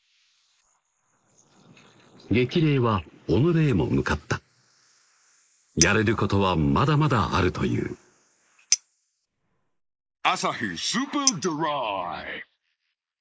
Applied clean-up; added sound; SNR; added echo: neural mask model Resemble Enhance denoiser.